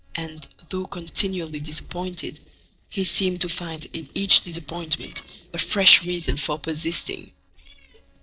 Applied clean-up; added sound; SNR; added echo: neural separator model SepFormer DNS4.